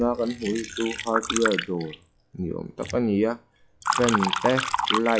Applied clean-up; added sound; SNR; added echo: classical method log-MMSE.